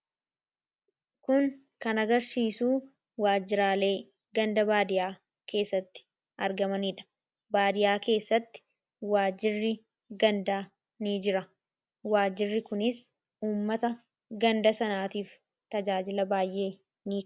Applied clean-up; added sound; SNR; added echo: none; none; none; none.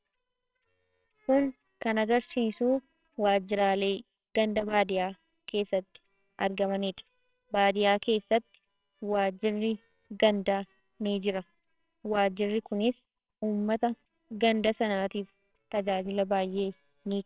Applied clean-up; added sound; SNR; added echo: neural separator model SepFormer WHAMR!.